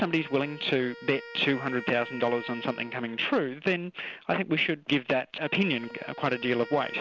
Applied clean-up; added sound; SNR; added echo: none; Wind instrument, woodwind instrument; 16 dB; none.